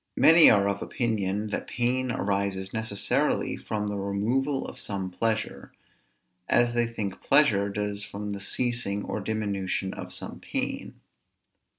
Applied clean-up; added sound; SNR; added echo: none; none; none; none.